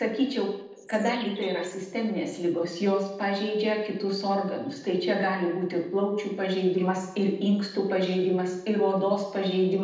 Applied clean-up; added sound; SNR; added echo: neural separator model SepFormer DNS4.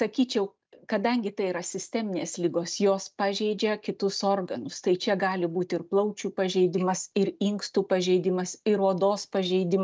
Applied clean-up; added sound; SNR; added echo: none; none; none; none.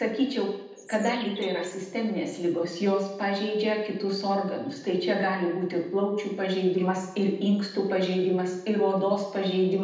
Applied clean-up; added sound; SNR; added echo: none; Bird; 18 dB; reverberation time 0.8 s.